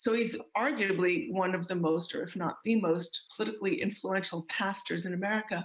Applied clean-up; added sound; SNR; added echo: neural mask model Resemble Enhance denoiser.